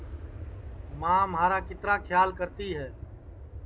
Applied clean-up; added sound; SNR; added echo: none; Aircraft; 12 dB; none.